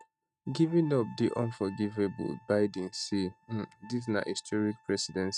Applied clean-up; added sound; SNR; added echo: neural mask model RNNoise.